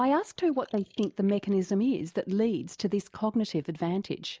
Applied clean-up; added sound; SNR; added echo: neural mask model Resemble Enhance denoiser.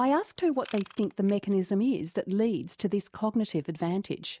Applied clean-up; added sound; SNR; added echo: neural mask model RNNoise.